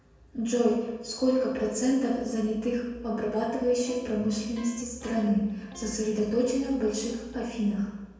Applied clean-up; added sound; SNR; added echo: none; Electric guitar; 20 dB; reverberation time 1.2 s.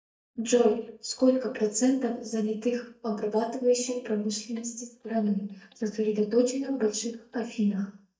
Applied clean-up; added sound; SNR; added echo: neural mask model DeepFilterNet 3.